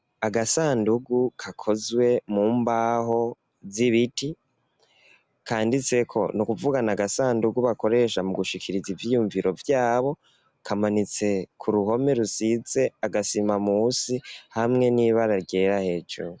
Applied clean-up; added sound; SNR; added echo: none; none; none; none.